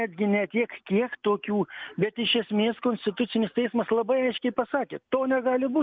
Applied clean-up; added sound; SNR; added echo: none; none; none; none.